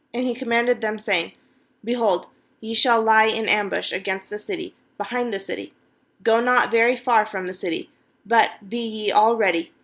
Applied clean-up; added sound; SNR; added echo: none; none; none; none.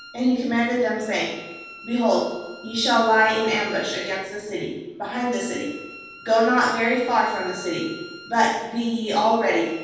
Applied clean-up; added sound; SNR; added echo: none; Bowed string instrument; 19 dB; reverberation time 1.2 s.